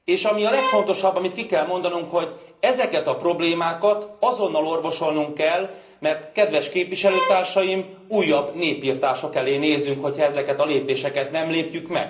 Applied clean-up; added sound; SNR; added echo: none; Bowed string instrument; 6 dB; reverberation time 0.5 s.